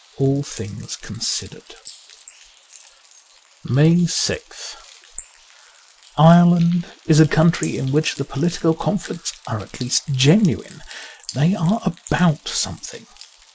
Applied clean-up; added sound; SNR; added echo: neural mask model Resemble Enhance denoiser.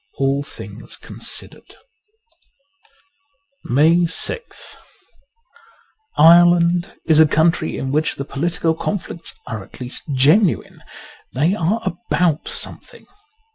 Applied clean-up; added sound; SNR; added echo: none; none; none; none.